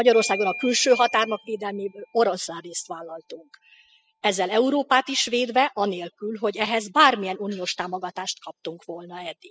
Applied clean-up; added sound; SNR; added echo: classical method spectral subtraction.